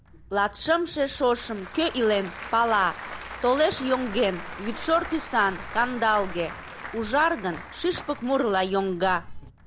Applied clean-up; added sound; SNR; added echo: none; Applause / Crowd; 13 dB; none.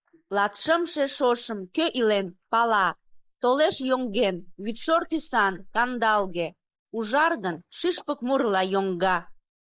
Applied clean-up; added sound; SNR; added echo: neural mask model Resemble Enhance denoiser.